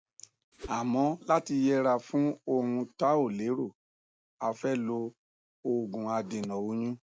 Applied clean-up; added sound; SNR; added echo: none; Whoosh, swoosh, swish; 15 dB; none.